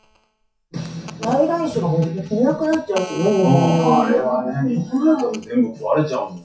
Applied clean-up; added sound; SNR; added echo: classical method WPE with log-MMSE.